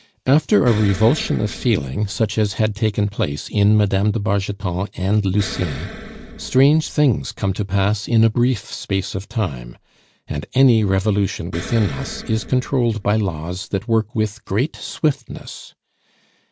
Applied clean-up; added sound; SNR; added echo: none; Explosion; 15 dB; none.